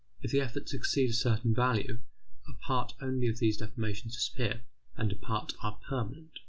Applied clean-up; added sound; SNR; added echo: none; none; none; none.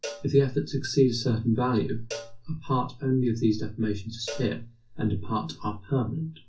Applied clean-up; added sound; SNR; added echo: none; Cowbell; 18 dB; reverberation time 0.3 s.